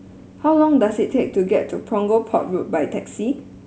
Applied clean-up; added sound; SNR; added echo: none; none; none; none.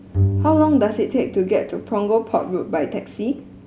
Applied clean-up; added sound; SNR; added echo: none; Bowed string instrument; 6 dB; none.